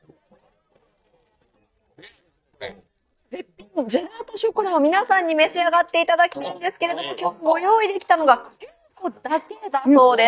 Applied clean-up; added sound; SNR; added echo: neural mask model DeepFilterNet 3.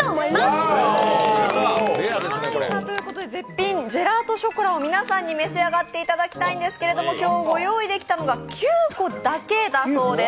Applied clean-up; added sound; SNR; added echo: none; none; none; none.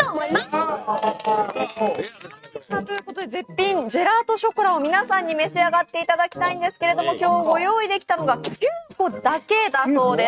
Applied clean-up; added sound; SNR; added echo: neural mask model RNNoise.